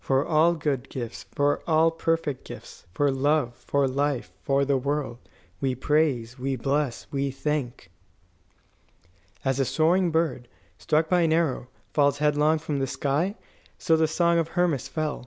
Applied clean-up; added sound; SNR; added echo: none; none; none; none.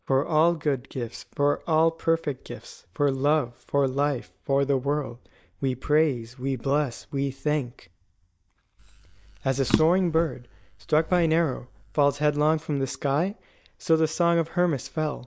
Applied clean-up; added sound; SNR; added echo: neural mask model DeepFilterNet 3.